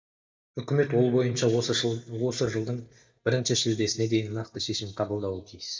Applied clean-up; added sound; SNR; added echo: neural mask model DeepFilterNet 3.